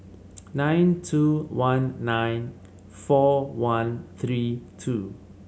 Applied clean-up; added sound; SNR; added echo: none; none; none; none.